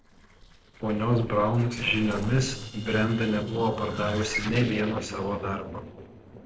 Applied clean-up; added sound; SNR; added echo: neural separator model SepFormer DNS4.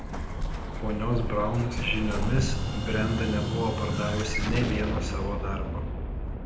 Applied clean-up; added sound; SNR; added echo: none; Explosion; -1 dB; reverberation time 0.7 s.